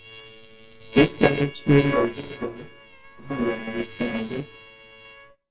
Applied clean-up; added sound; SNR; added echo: neural separator model SepFormer WHAMR!.